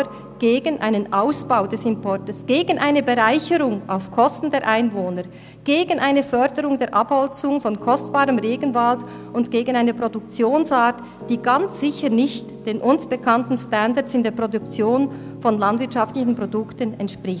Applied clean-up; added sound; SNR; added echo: none; Piano; 18 dB; none.